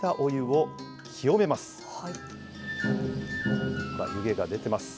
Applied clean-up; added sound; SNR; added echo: none; Acoustic guitar; 18 dB; none.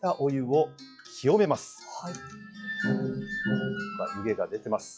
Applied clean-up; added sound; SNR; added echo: classical method log-MMSE.